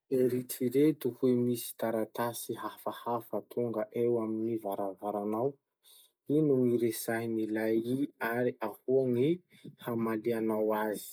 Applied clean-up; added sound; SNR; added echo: none; none; none; none.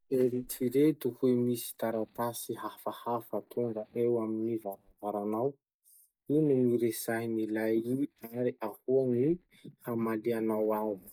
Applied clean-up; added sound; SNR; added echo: neural mask model DeepFilterNet 3.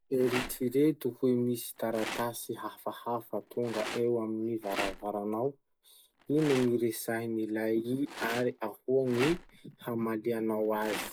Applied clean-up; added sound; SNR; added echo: none; Rattle; 12 dB; none.